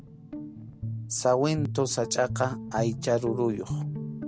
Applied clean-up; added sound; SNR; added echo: none; Guitar; 7 dB; none.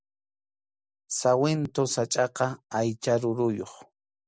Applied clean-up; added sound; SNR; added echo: none; none; none; none.